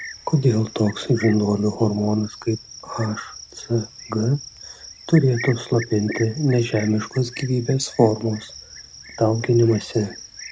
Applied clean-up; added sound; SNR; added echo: none; Cricket; 17 dB; none.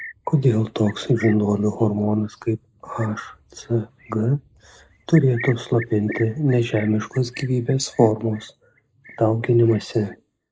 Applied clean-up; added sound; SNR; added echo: neural mask model Resemble Enhance denoiser.